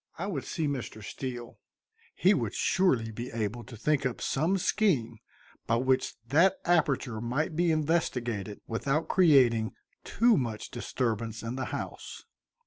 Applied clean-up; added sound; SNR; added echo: none; none; none; none.